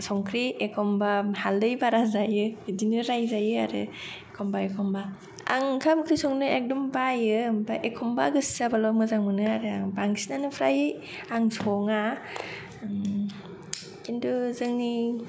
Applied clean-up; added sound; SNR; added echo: none; none; none; none.